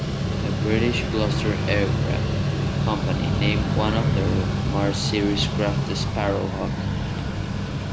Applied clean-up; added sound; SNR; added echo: none; Mechanical fan; -4 dB; none.